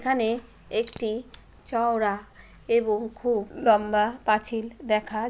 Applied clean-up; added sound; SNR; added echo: none; none; none; none.